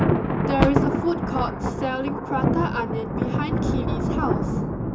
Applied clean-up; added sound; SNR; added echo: none; Thunder; -5 dB; reverberation time 0.2 s.